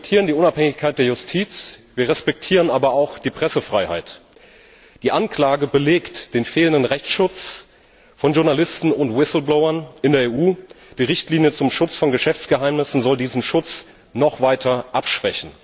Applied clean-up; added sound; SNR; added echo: none; none; none; none.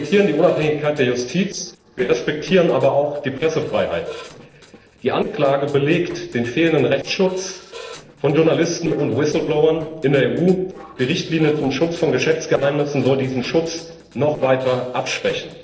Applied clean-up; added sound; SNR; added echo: neural separator model SepFormer DNS4.